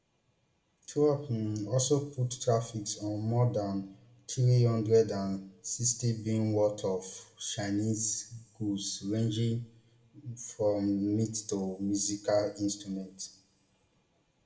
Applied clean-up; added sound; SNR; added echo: none; none; none; reverberation time 0.5 s.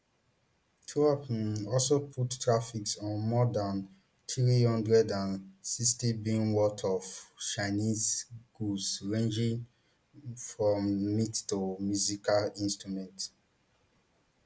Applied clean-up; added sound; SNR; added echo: none; none; none; none.